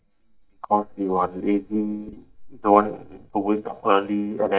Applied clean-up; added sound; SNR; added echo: neural mask model DeepFilterNet 3.